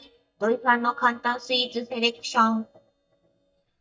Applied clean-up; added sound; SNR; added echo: neural mask model DeepFilterNet 3.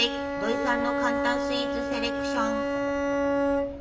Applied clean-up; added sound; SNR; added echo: none; Bowed string instrument; -4 dB; reverberation time 0.8 s.